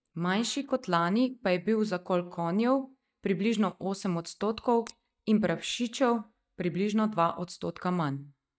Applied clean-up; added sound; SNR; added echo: neural mask model DeepFilterNet 3.